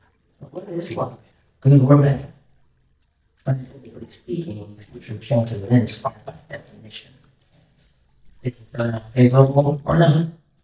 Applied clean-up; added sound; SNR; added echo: neural mask model DeepFilterNet 3.